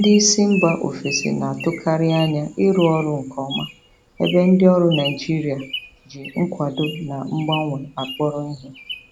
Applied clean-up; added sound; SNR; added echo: none; Bird vocalization, bird call, bird song; 14 dB; none.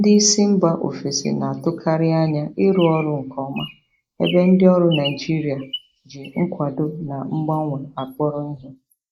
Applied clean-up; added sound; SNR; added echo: neural mask model Resemble Enhance denoiser.